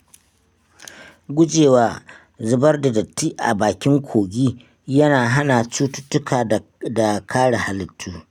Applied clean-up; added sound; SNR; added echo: none; none; none; none.